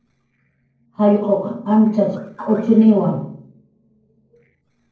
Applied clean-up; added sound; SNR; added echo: neural separator model SepFormer DNS4.